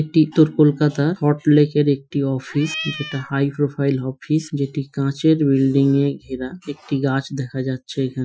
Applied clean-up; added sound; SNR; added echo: classical method Wiener filter.